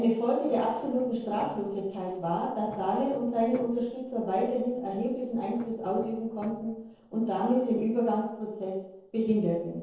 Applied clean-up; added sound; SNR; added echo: neural separator model SepFormer DNS4.